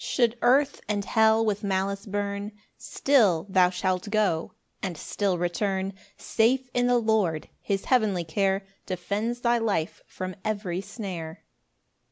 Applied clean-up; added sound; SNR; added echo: none; none; none; none.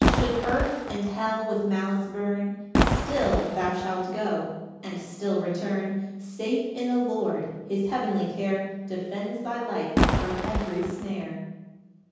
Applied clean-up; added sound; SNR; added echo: none; Fireworks; -2 dB; reverberation time 1.3 s.